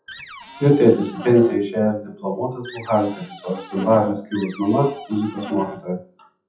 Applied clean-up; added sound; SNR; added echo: classical method WPE with log-MMSE.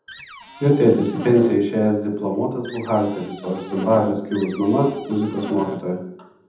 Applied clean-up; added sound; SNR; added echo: none; Cupboard open or close; 15 dB; reverberation time 0.8 s.